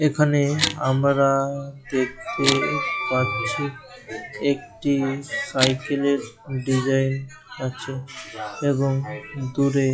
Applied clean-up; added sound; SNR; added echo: classical method log-MMSE.